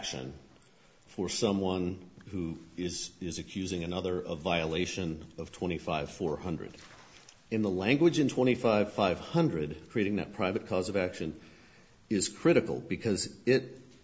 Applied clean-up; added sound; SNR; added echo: none; none; none; none.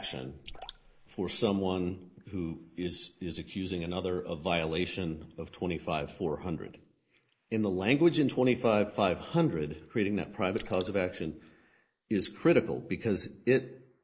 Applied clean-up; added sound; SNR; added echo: neural mask model Resemble Enhance denoiser.